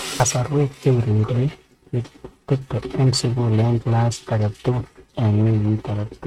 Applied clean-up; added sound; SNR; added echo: neural mask model RNNoise.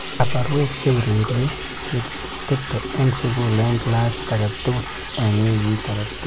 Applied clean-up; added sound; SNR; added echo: none; Liquid; 8 dB; none.